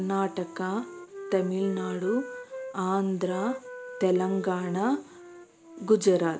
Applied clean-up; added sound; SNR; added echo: none; Wind instrument, woodwind instrument; 13 dB; none.